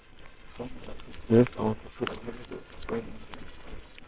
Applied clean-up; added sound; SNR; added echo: neural separator model SepFormer WHAMR!.